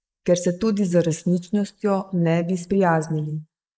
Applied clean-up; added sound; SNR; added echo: neural mask model Resemble Enhance denoiser.